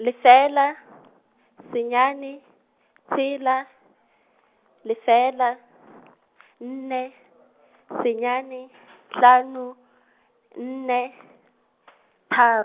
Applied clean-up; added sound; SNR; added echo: none; none; none; none.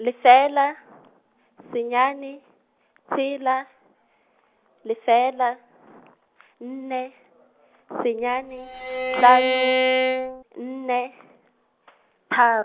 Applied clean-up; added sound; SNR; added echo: none; Bowed string instrument; -1 dB; none.